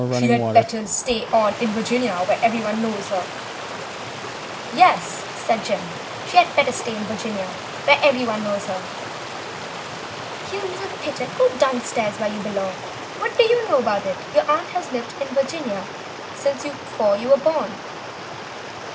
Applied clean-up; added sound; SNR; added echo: none; Stream; 8 dB; none.